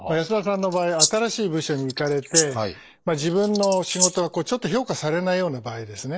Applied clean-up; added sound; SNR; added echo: neural mask model Resemble Enhance denoiser.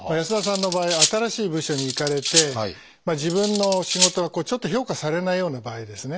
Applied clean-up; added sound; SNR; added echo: none; Cutlery, silverware; 2 dB; none.